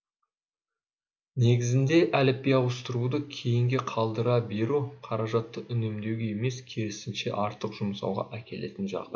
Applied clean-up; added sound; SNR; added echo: none; none; none; none.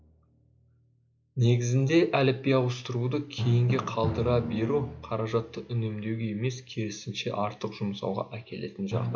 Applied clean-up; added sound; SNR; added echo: none; Drum; 10 dB; none.